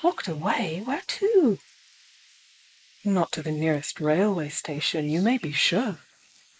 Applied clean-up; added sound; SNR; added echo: neural mask model Resemble Enhance denoiser.